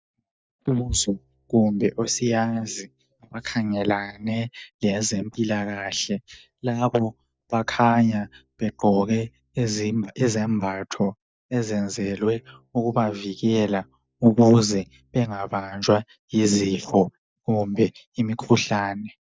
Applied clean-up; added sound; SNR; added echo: neural mask model DeepFilterNet 3.